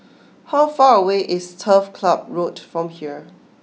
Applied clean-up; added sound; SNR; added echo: none; none; none; none.